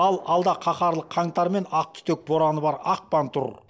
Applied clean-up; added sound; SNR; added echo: none; none; none; none.